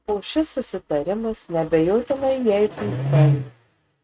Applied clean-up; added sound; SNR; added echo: neural mask model RNNoise.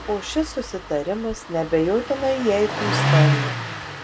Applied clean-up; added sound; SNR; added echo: none; Engine starting; 0 dB; none.